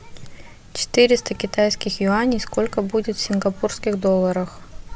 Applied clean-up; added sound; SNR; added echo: none; Insect; 15 dB; none.